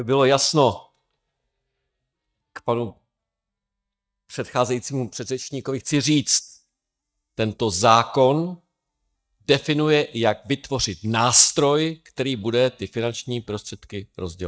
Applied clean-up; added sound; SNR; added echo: neural mask model DeepFilterNet 3.